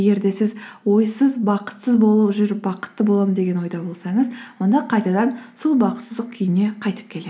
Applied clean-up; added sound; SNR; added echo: none; none; none; none.